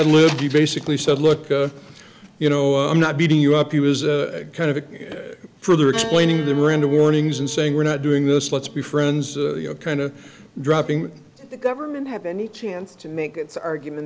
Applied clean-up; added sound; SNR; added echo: none; Piano; 19 dB; none.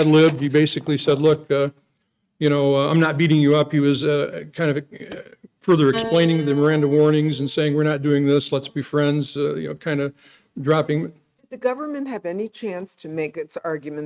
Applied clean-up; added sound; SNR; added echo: neural mask model RNNoise.